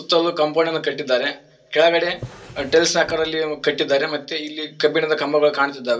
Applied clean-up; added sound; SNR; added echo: none; Drawer open or close; 20 dB; reverberation time 0.2 s.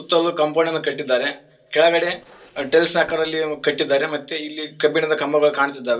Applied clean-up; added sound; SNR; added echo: neural separator model SepFormer DNS4.